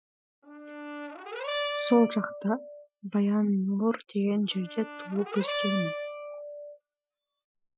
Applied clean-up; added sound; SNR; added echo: classical method Wiener filter.